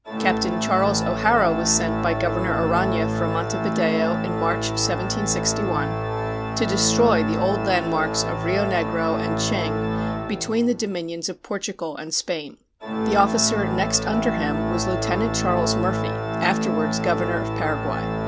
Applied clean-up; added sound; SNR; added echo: none; Organ; 1 dB; none.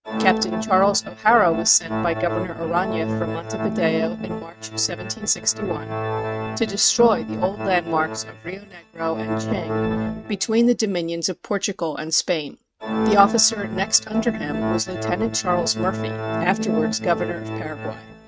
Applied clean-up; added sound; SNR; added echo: neural mask model RNNoise.